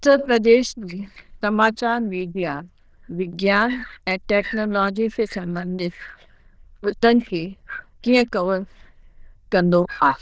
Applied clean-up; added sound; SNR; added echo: neural diffusion model UNIVERSE++.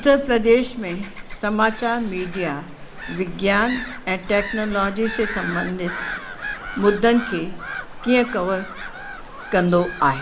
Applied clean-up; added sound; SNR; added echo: none; Gull, seagull / Bird vocalization, bird call, bird song; 10 dB; none.